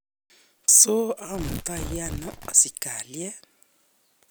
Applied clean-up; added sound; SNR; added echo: none; Tearing; 12 dB; none.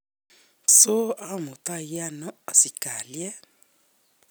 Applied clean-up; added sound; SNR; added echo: none; none; none; none.